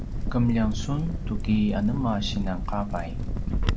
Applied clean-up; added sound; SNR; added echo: none; Crackle; 1 dB; none.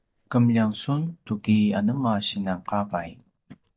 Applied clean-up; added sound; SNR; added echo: neural mask model DeepFilterNet 3.